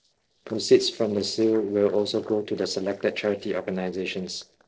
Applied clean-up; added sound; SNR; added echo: neural separator model SepFormer DNS4.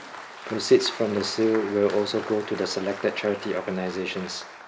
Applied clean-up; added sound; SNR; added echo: none; Applause; 13 dB; none.